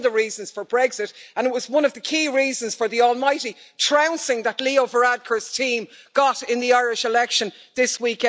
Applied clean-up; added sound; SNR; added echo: none; none; none; none.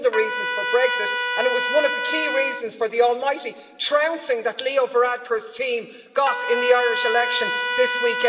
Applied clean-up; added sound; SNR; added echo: none; Trumpet; 5 dB; reverberation time 2.7 s.